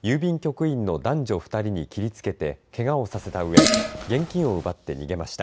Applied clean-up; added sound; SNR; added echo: none; Fart; -3 dB; none.